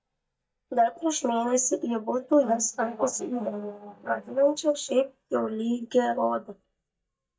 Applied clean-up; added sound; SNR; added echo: neural mask model DeepFilterNet 3.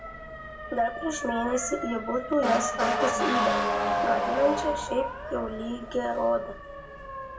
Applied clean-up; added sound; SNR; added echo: none; Motor vehicle (road) / Siren; 1 dB; reverberation time 0.2 s.